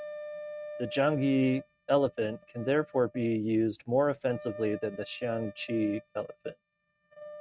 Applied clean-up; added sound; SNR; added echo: neural mask model RNNoise.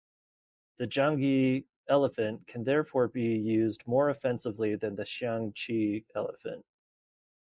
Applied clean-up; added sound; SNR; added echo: neural mask model Resemble Enhance denoiser.